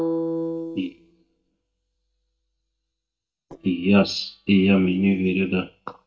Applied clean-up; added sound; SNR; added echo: neural mask model DeepFilterNet 3.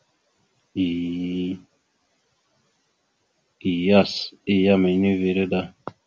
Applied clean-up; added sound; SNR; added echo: none; none; none; none.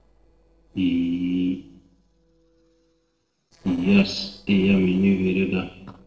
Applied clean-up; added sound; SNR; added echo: neural separator model SepFormer DNS4.